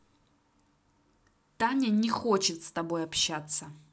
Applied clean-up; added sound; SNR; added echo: none; none; none; none.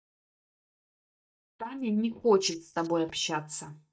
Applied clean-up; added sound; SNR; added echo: neural mask model DeepFilterNet 3.